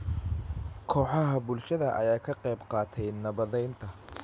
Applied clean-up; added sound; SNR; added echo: none; none; none; none.